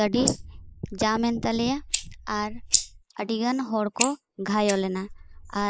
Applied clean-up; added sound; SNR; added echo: neural mask model Resemble Enhance denoiser.